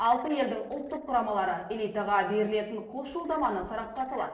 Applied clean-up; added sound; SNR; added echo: neural separator model SepFormer DNS4.